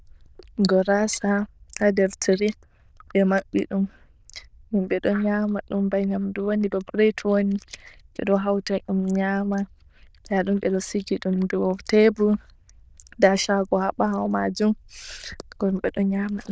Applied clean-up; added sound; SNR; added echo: neural diffusion model UNIVERSE++.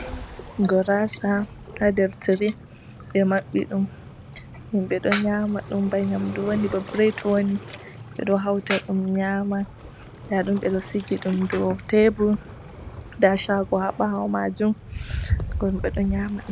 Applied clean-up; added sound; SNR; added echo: none; Waves, surf; 12 dB; none.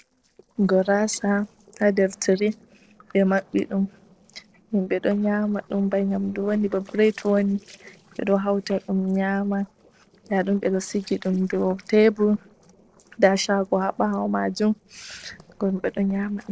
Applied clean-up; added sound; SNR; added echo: neural separator model SepFormer DNS4.